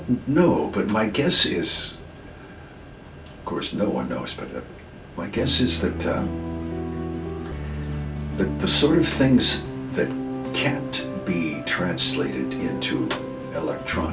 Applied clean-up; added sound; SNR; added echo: none; none; none; none.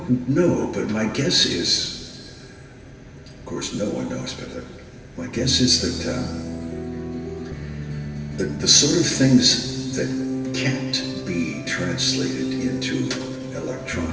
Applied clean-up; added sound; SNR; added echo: none; none; none; reverberation time 2.1 s.